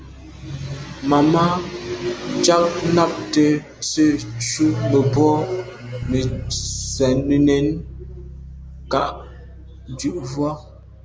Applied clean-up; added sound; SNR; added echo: none; Bass guitar; 16 dB; none.